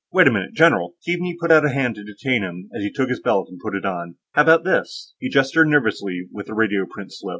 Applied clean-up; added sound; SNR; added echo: none; none; none; none.